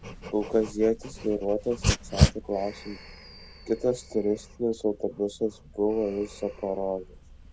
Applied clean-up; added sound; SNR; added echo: none; Dog; 4 dB; none.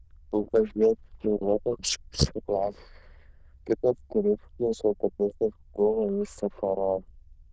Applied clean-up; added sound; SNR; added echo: neural diffusion model UNIVERSE++.